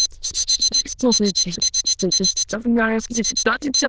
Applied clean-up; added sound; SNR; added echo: neural diffusion model UNIVERSE++.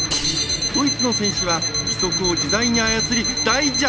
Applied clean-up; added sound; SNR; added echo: none; Alarm; 1 dB; none.